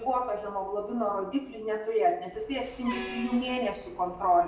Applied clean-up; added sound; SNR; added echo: none; Truck; 16 dB; reverberation time 0.7 s.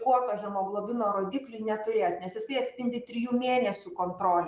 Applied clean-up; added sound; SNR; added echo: none; none; none; none.